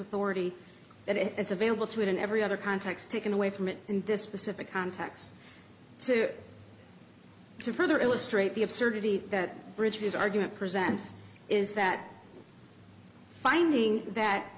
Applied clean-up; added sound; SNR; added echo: none; none; none; none.